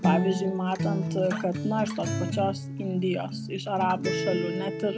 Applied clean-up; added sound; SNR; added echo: none; Acoustic guitar; 1 dB; none.